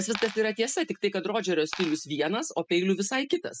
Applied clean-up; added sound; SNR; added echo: classical method spectral subtraction.